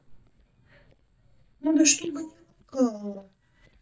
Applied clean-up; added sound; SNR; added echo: neural mask model DeepFilterNet 3.